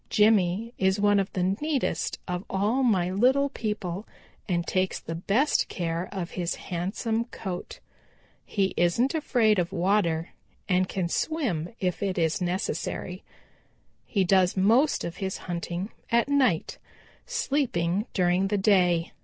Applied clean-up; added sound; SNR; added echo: none; none; none; none.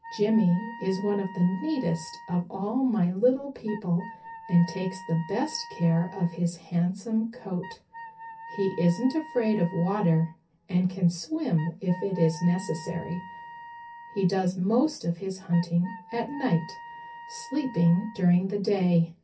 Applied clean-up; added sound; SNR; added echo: none; Wind instrument, woodwind instrument; 17 dB; reverberation time 0.3 s.